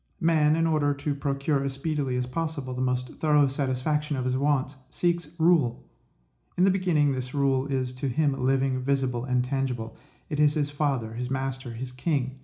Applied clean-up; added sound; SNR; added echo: none; none; none; reverberation time 0.4 s.